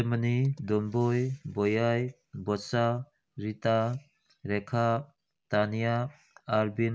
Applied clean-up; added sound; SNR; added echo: none; none; none; none.